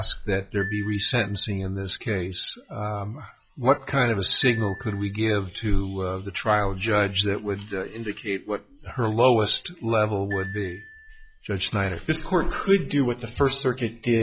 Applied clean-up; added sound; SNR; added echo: classical method log-MMSE.